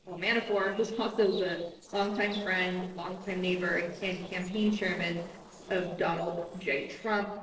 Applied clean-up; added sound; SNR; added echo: neural separator model SepFormer DNS4.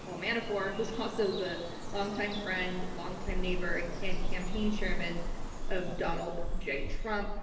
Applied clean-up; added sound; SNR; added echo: none; Bird vocalization, bird call, bird song; -2 dB; reverberation time 1.0 s.